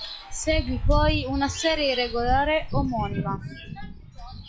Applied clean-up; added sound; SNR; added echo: classical method log-MMSE.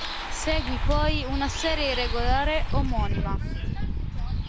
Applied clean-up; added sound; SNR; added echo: none; Bus; -4 dB; none.